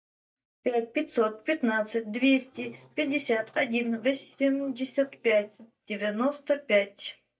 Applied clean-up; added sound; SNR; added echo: neural mask model DeepFilterNet 3.